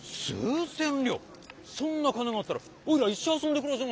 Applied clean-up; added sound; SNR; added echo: none; none; none; none.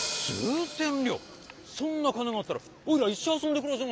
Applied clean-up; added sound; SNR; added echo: none; Hi-hat; 12 dB; none.